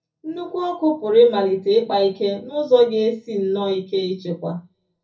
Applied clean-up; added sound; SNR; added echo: none; none; none; reverberation time 0.3 s.